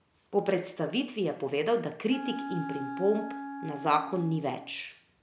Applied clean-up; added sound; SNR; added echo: none; Wind instrument, woodwind instrument; 9 dB; none.